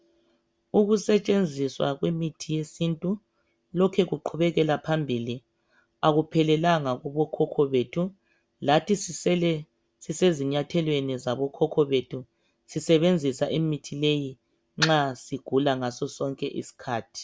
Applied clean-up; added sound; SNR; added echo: none; none; none; none.